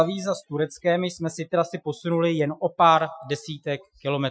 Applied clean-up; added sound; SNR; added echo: classical method Wiener filter.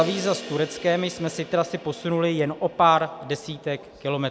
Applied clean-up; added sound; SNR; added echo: none; Crash cymbal; 17 dB; none.